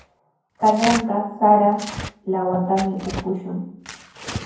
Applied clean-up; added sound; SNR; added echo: none; Tearing; 12 dB; reverberation time 0.9 s.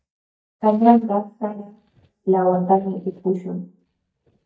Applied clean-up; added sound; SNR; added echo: neural mask model DeepFilterNet 3.